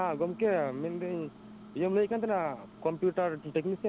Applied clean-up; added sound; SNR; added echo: none; Microwave oven; 17 dB; none.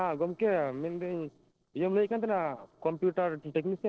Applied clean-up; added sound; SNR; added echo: neural separator model SepFormer DNS4.